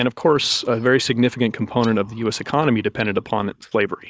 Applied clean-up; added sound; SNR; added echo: neural mask model DeepFilterNet 3.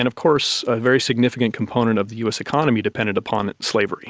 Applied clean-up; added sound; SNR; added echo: none; none; none; none.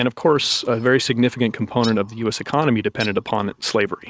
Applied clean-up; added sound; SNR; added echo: neural mask model RNNoise.